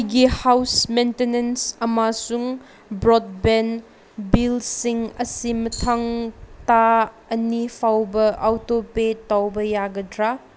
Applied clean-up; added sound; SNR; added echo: none; none; none; none.